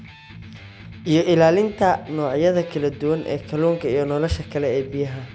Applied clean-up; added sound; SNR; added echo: none; Electric guitar; 19 dB; none.